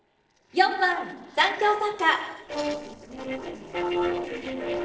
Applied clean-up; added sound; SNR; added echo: neural separator model SepFormer DNS4.